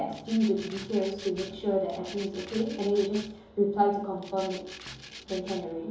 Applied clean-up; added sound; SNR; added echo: none; Rattle (instrument); 16 dB; reverberation time 2.8 s.